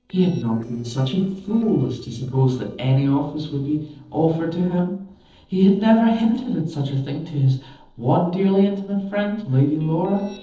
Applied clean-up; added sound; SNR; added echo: neural separator model SepFormer DNS4.